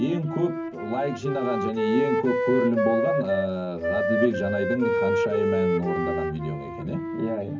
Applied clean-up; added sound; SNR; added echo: none; Wind instrument, woodwind instrument; 0 dB; reverberation time 0.3 s.